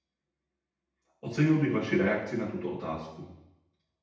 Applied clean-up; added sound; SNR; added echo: none; none; none; reverberation time 0.9 s.